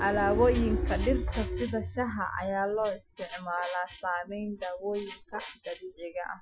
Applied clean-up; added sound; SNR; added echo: classical method Wiener filter.